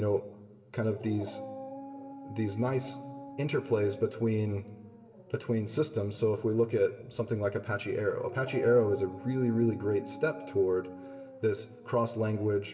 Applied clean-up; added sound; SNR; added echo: none; Dog; 15 dB; reverberation time 0.9 s.